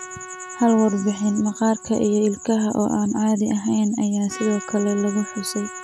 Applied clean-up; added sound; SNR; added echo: none; Trumpet; 18 dB; none.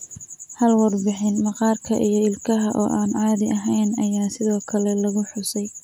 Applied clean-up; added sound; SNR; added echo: none; none; none; none.